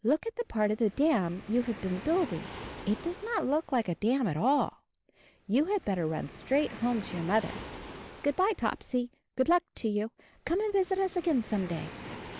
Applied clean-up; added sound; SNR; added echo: none; Waves, surf; 16 dB; none.